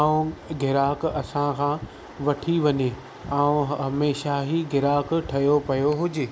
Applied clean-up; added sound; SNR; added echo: none; none; none; none.